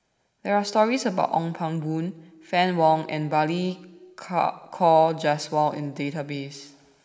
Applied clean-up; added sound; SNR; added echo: none; none; none; reverberation time 1.1 s.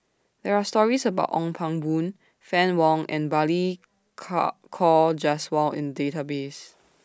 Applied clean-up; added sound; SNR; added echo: none; none; none; none.